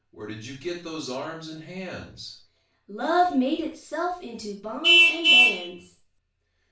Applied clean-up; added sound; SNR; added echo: none; Vehicle horn, car horn, honking; -4 dB; reverberation time 0.3 s.